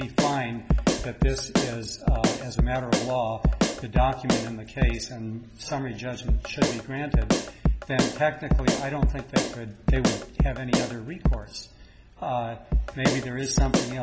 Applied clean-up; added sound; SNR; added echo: none; Drum kit; -5 dB; none.